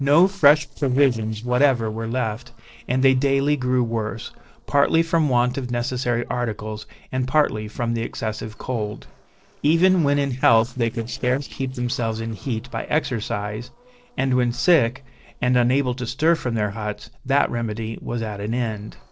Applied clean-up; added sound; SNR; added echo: neural separator model SepFormer DNS4.